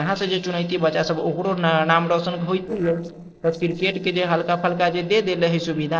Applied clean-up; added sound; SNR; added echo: neural separator model SepFormer DNS4.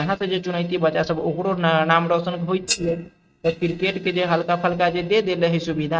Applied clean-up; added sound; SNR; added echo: neural mask model RNNoise.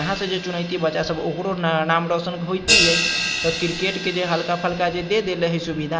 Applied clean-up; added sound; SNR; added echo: none; Crash cymbal; 4 dB; none.